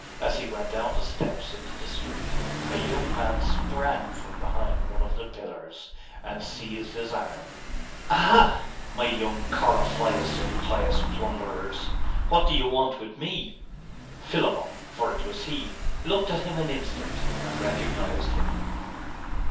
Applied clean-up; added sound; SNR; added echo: none; Engine / Car; -1 dB; reverberation time 0.6 s.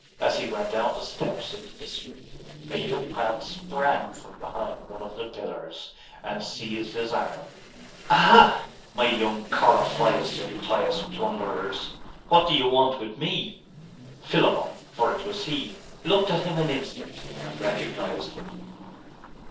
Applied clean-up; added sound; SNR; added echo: neural separator model SepFormer DNS4.